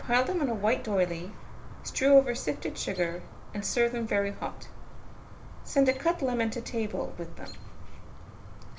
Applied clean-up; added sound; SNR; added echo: none; Chirp, tweet; 10 dB; reverberation time 0.4 s.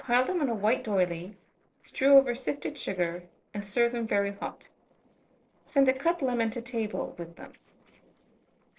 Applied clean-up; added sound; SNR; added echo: neural separator model SepFormer DNS4.